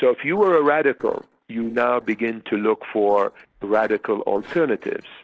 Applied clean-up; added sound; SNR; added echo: neural separator model SepFormer DNS4.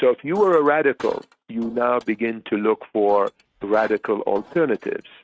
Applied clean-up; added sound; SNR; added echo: neural mask model RNNoise.